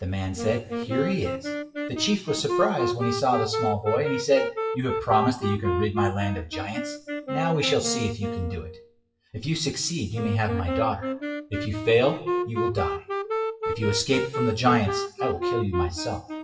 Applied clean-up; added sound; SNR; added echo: classical method WPE with log-MMSE.